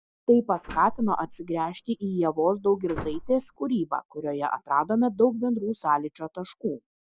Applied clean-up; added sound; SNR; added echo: none; Slam; 14 dB; none.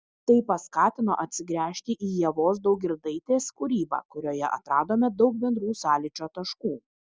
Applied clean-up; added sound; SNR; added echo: none; none; none; none.